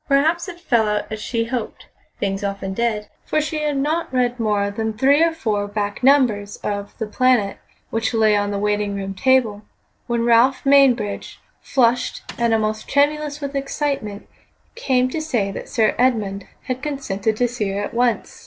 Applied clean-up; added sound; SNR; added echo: neural separator model SepFormer DNS4.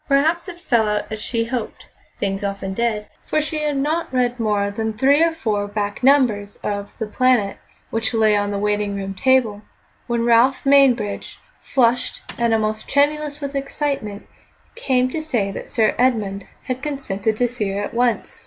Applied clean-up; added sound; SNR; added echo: none; Mechanisms; 19 dB; none.